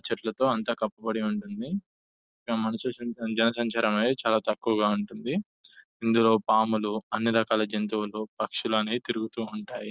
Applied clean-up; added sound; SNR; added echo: none; none; none; none.